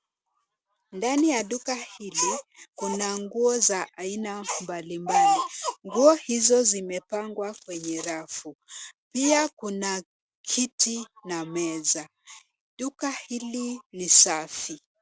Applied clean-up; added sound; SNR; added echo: none; none; none; none.